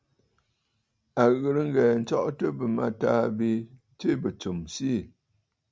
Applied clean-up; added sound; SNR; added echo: none; none; none; none.